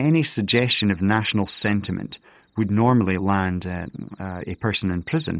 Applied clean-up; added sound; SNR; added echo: neural mask model DeepFilterNet 3.